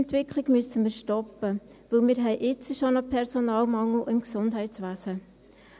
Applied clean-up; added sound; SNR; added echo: none; none; none; none.